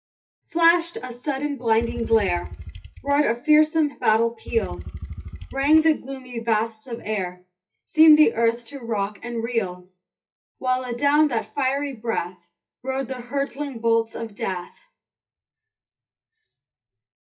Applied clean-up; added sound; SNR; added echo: classical method WPE with log-MMSE.